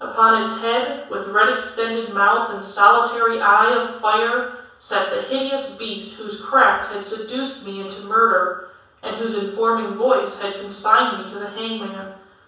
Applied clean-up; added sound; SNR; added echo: none; none; none; reverberation time 0.7 s.